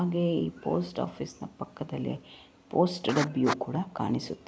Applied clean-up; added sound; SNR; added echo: none; none; none; none.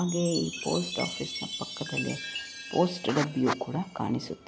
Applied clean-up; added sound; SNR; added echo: none; Chime; 9 dB; none.